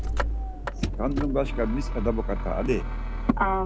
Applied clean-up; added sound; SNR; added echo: none; Motor vehicle (road); -3 dB; none.